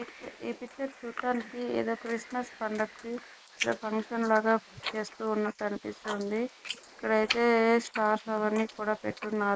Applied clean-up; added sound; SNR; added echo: neural mask model Resemble Enhance denoiser.